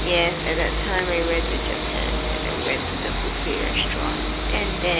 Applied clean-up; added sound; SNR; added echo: none; Train; -1 dB; none.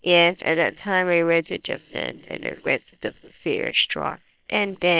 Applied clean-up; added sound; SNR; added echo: neural separator model SepFormer WHAM!.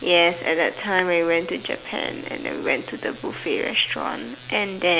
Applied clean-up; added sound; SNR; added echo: none; none; none; none.